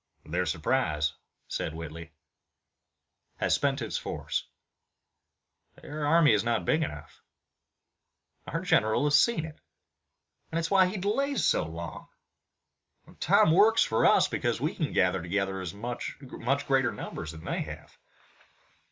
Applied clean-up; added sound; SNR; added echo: none; none; none; none.